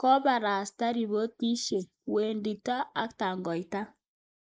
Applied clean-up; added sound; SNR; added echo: neural mask model Resemble Enhance denoiser.